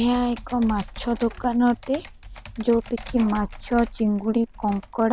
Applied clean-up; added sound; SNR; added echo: none; Computer keyboard; 15 dB; none.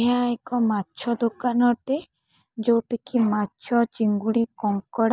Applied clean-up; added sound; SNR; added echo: none; none; none; none.